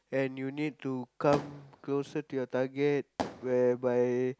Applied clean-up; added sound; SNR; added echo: none; Fireworks; 10 dB; none.